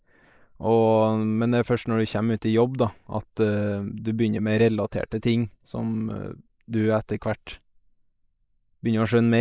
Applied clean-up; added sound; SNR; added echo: neural mask model Resemble Enhance denoiser.